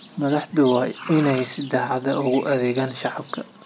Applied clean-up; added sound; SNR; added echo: none; Livestock, farm animals, working animals; 17 dB; none.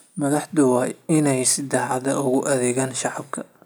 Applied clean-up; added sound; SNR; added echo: none; none; none; none.